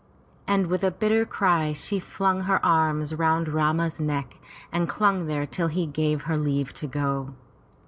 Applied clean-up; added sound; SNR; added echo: none; none; none; none.